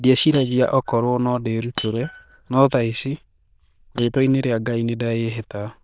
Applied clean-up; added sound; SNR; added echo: neural diffusion model UNIVERSE++.